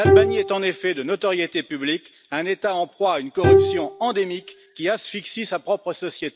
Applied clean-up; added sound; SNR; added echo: none; Bowed string instrument; -1 dB; none.